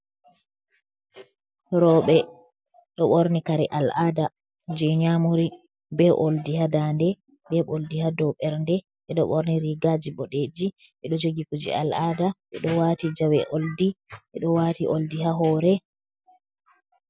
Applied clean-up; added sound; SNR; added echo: none; none; none; none.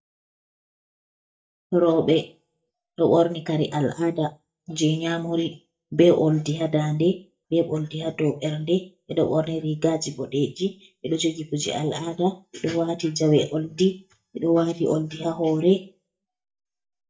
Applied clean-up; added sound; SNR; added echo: neural mask model DeepFilterNet 3.